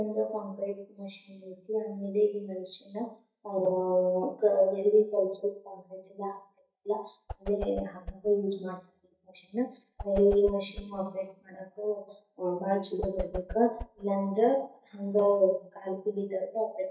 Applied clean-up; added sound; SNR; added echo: neural mask model DeepFilterNet 3.